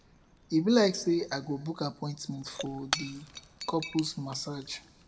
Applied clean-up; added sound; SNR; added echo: none; Shatter / Crushing; 12 dB; reverberation time 0.9 s.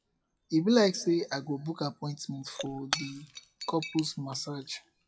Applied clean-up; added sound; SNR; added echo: classical method WPE with log-MMSE.